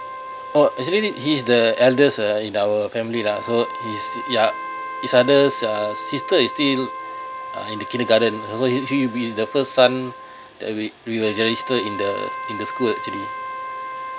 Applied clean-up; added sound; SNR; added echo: none; Wind instrument, woodwind instrument; 11 dB; none.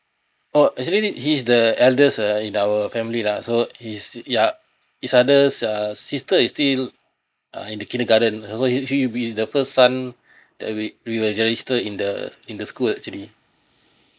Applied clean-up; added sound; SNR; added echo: neural mask model Resemble Enhance denoiser.